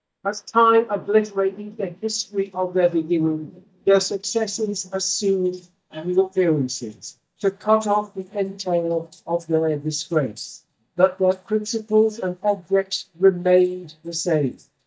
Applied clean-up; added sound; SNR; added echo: neural mask model DeepFilterNet 3.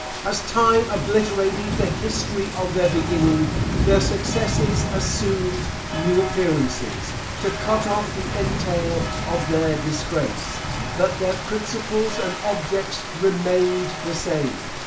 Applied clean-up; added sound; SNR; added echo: none; Rain; 3 dB; reverberation time 0.4 s.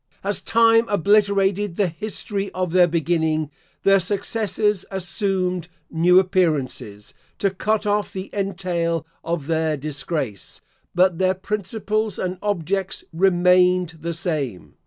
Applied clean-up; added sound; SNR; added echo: none; none; none; none.